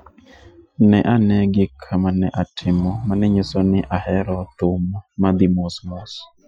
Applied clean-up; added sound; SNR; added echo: classical method Wiener filter.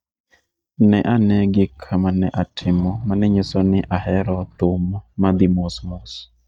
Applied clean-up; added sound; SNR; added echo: neural mask model DeepFilterNet 3.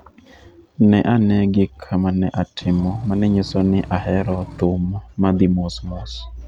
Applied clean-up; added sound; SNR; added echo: none; Engine / Truck / Car; 16 dB; none.